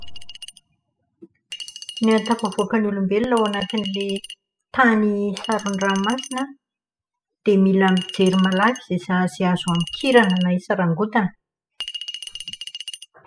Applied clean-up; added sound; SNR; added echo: classical method spectral subtraction.